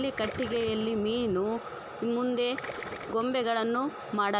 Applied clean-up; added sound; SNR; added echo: none; Gurgling; 15 dB; none.